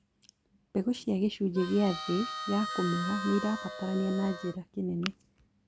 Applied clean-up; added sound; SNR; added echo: none; Harmonica; 7 dB; none.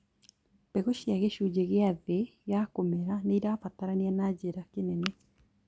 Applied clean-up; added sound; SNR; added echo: none; none; none; none.